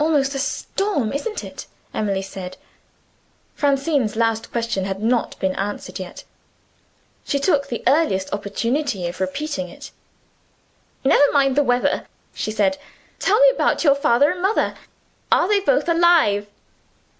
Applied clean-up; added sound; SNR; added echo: none; none; none; none.